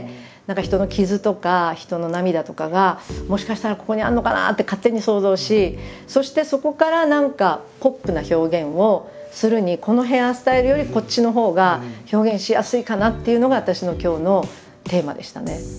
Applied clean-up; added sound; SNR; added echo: none; none; none; none.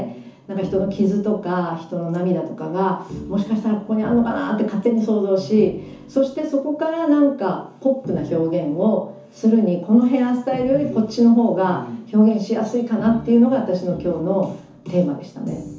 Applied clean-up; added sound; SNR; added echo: none; none; none; reverberation time 0.9 s.